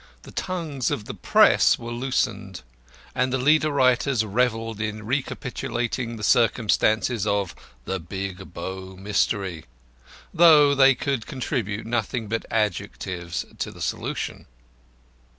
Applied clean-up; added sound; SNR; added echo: none; none; none; none.